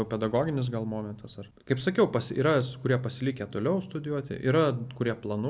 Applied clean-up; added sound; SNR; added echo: none; none; none; none.